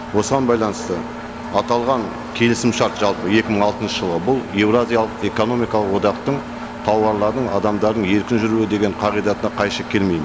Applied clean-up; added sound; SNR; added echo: none; Engine; 11 dB; none.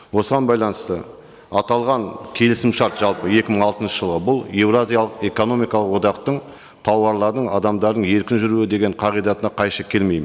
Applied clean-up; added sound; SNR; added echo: none; none; none; none.